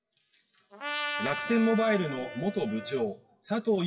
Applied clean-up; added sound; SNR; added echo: classical method WPE with log-MMSE.